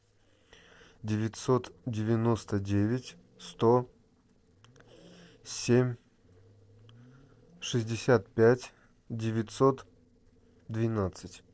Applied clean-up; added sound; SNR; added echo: neural separator model SepFormer DNS4.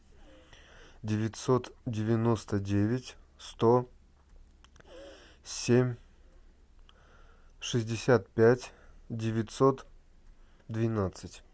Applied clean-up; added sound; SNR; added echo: none; none; none; none.